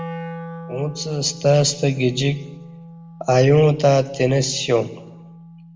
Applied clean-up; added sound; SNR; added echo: none; Wind instrument, woodwind instrument; 16 dB; reverberation time 0.8 s.